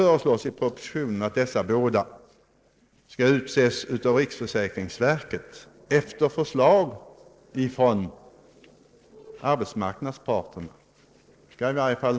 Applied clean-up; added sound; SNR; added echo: neural separator model SepFormer DNS4.